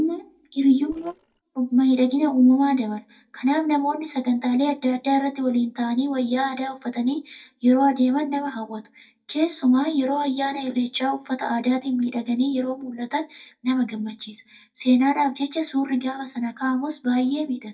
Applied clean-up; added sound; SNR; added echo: neural mask model DeepFilterNet 3.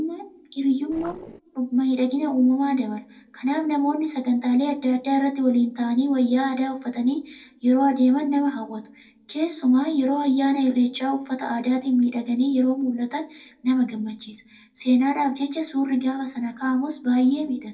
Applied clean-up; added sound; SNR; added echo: neural separator model SepFormer DNS4.